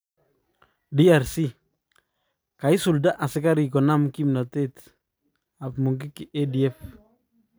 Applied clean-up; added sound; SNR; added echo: none; none; none; none.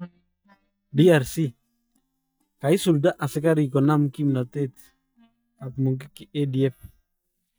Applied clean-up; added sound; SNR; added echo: neural mask model DeepFilterNet 3.